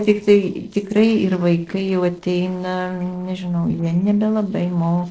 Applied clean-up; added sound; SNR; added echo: neural separator model SepFormer DNS4.